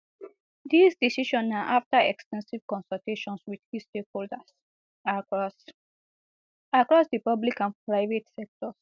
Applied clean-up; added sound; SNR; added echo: none; none; none; none.